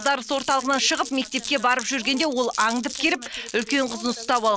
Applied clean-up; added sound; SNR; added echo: none; Glass; 14 dB; none.